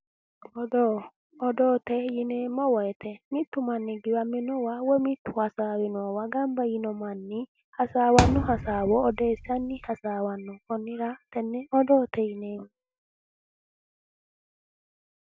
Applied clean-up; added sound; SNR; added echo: none; Thump, thud; 1 dB; none.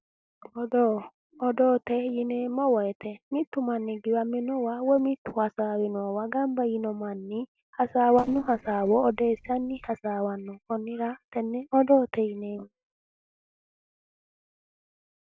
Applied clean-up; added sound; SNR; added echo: neural separator model SepFormer DNS4.